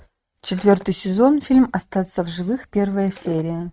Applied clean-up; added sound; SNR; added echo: neural mask model RNNoise.